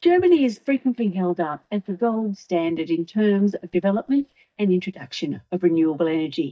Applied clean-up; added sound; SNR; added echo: neural mask model DeepFilterNet 3.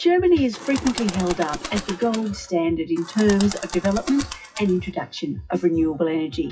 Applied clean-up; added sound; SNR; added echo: classical method WPE with log-MMSE.